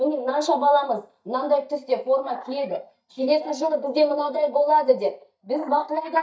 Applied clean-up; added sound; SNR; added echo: neural mask model DeepFilterNet 3.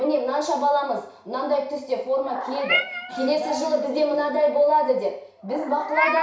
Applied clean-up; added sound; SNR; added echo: none; Meow; 9 dB; reverberation time 0.6 s.